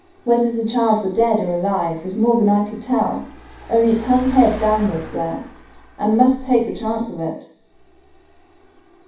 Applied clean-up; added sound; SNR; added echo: none; Car; 18 dB; reverberation time 0.7 s.